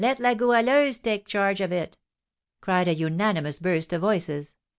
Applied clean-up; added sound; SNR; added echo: none; none; none; none.